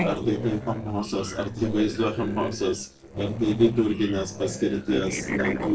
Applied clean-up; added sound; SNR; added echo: neural separator model SepFormer DNS4.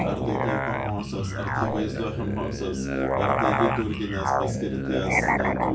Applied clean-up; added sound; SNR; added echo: none; Musical instrument; -4 dB; reverberation time 0.3 s.